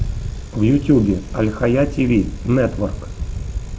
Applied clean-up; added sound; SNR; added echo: none; Bicycle; 8 dB; none.